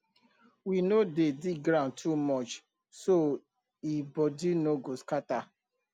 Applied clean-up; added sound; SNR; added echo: none; none; none; none.